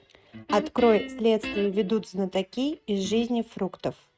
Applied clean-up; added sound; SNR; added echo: neural mask model RNNoise.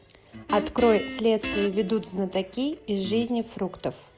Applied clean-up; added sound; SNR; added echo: none; Guitar; 10 dB; none.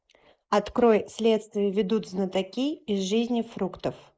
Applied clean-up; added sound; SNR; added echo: neural mask model Resemble Enhance denoiser.